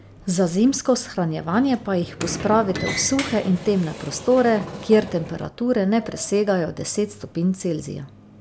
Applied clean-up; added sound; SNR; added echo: none; Sliding door; 14 dB; none.